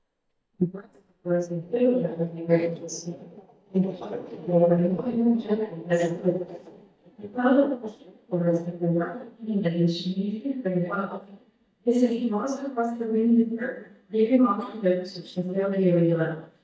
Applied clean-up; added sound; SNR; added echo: neural mask model DeepFilterNet 3.